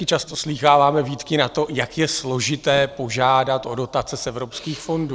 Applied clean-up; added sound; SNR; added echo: neural separator model SepFormer DNS4.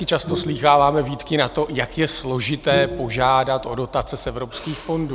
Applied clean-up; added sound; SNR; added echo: none; Bowed string instrument; 12 dB; none.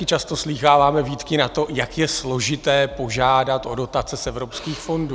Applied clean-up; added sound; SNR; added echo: none; none; none; none.